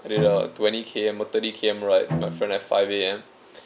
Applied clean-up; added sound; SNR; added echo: none; Bowed string instrument; 8 dB; none.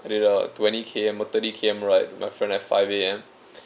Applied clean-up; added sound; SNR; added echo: none; none; none; none.